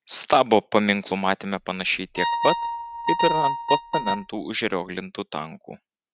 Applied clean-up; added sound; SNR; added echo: neural mask model RNNoise.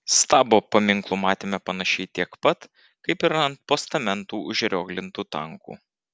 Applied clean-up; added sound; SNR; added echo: none; none; none; none.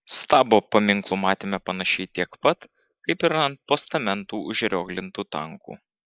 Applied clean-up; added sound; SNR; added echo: neural mask model Resemble Enhance denoiser.